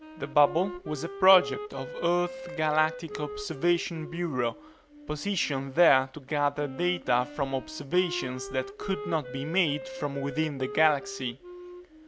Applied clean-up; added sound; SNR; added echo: none; Wind instrument, woodwind instrument; 13 dB; none.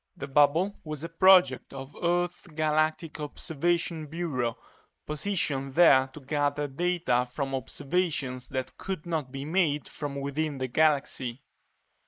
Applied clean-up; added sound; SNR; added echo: neural mask model Resemble Enhance denoiser.